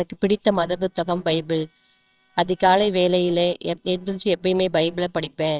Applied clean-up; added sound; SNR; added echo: neural separator model SepFormer WHAMR!.